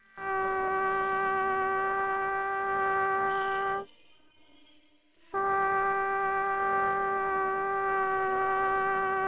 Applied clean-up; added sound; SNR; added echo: neural separator model SepFormer WHAMR!.